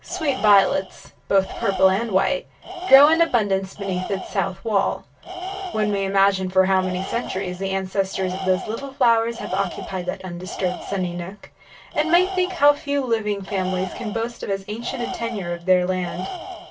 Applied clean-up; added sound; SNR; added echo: none; Tools; 11 dB; reverberation time 0.1 s.